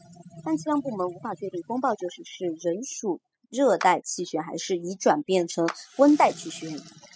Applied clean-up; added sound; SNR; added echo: classical method spectral subtraction.